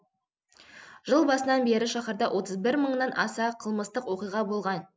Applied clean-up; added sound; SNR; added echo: none; none; none; none.